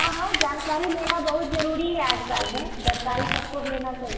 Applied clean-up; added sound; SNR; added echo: none; Crumpling, crinkling; 3 dB; reverberation time 1.1 s.